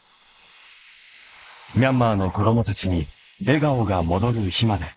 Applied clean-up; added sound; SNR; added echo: neural mask model Resemble Enhance denoiser.